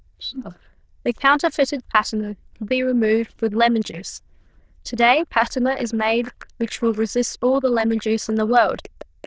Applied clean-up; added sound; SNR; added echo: neural diffusion model UNIVERSE++.